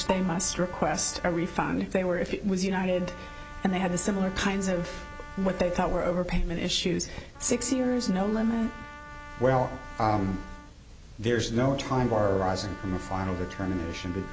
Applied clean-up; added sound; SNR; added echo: none; Bowed string instrument + Trumpet; 17 dB; none.